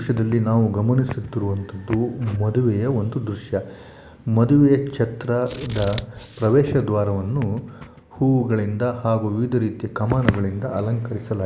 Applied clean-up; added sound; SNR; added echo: none; Scissors; 15 dB; none.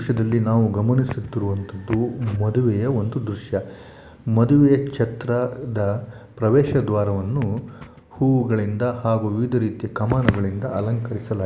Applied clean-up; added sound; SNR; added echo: none; none; none; none.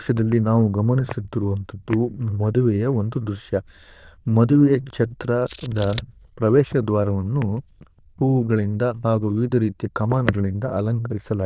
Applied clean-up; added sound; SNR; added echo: neural diffusion model UNIVERSE++.